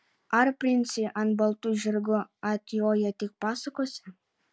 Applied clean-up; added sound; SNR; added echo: none; none; none; none.